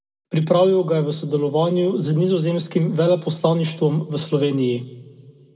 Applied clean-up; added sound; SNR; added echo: none; none; none; reverberation time 1.3 s.